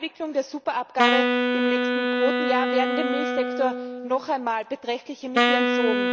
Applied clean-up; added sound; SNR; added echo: none; Wind instrument, woodwind instrument; -3 dB; none.